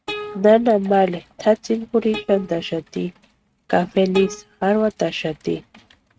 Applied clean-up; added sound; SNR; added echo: neural mask model RNNoise.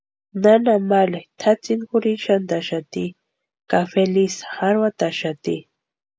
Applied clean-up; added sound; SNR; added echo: none; none; none; none.